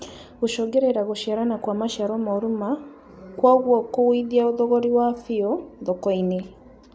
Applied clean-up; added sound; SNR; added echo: none; none; none; none.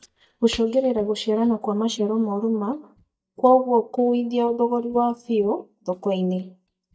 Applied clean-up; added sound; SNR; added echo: neural mask model DeepFilterNet 3.